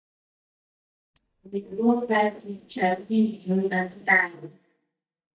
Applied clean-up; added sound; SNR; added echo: neural mask model DeepFilterNet 3.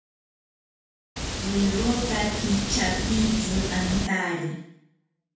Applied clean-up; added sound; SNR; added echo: none; Water; 0 dB; reverberation time 0.6 s.